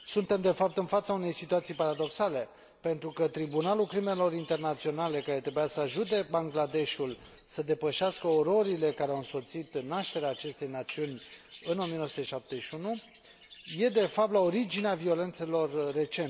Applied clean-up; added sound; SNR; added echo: none; Dishes, pots, and pans / Chink, clink + Chirp, tweet; 18 dB; none.